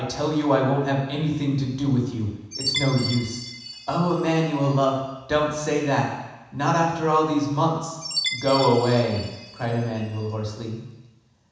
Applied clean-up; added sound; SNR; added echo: none; Chime; 13 dB; reverberation time 1.1 s.